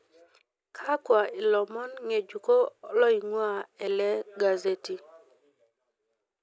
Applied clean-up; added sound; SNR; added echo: none; none; none; none.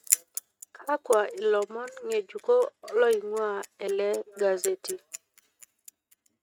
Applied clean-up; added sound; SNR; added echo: neural mask model RNNoise.